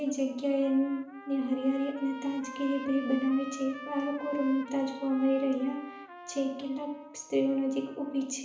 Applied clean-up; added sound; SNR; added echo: none; Trumpet; 16 dB; reverberation time 0.8 s.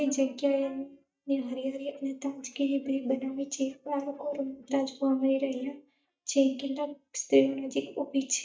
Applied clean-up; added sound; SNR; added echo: neural mask model DeepFilterNet 3.